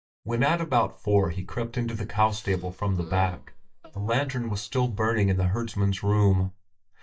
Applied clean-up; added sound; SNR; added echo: neural mask model DeepFilterNet 3.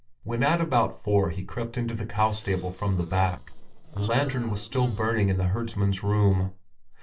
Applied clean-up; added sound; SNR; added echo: neural separator model SepFormer DNS4.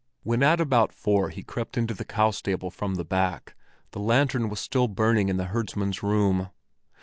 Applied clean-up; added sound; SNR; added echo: none; none; none; none.